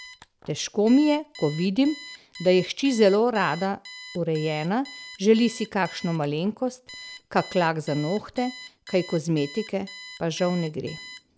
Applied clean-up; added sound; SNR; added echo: none; Alarm; 18 dB; none.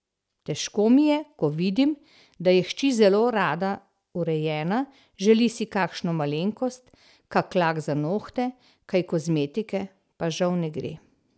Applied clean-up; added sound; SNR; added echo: none; none; none; none.